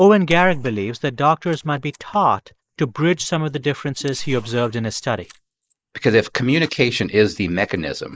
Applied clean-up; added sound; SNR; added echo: neural mask model Resemble Enhance denoiser.